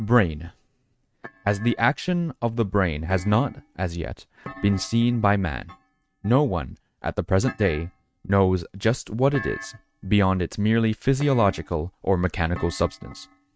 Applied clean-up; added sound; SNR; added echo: neural mask model RNNoise.